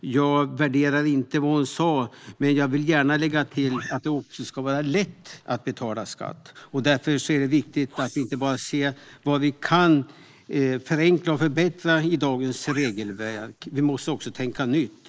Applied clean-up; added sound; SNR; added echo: neural mask model Resemble Enhance denoiser.